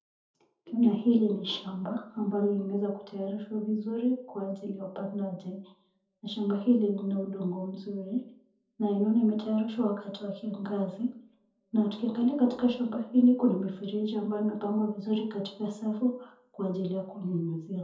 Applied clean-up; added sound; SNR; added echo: none; none; none; reverberation time 0.5 s.